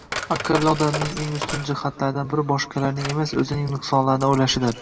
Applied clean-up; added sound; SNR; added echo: none; Coin (dropping); 11 dB; reverberation time 1.6 s.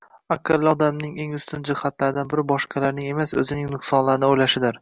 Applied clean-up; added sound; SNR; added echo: none; none; none; none.